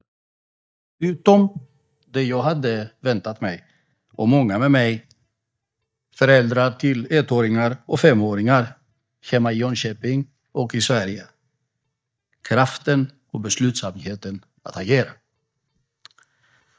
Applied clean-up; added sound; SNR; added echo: neural mask model DeepFilterNet 3.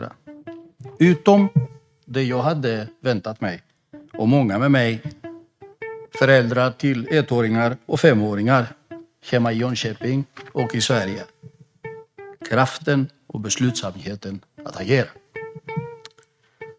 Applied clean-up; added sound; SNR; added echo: neural mask model RNNoise.